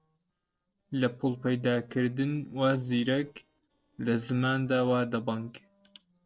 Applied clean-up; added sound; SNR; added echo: neural separator model SepFormer DNS4.